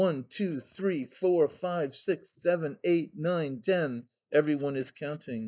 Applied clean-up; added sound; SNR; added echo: neural mask model Resemble Enhance denoiser.